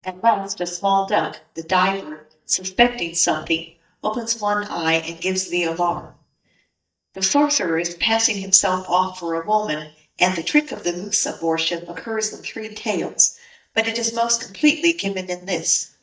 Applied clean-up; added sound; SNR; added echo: neural mask model DeepFilterNet 3.